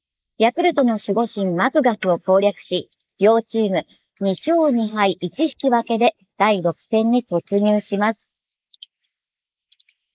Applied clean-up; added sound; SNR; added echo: neural mask model Resemble Enhance denoiser.